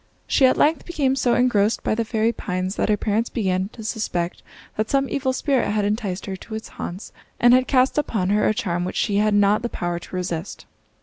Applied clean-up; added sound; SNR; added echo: none; none; none; none.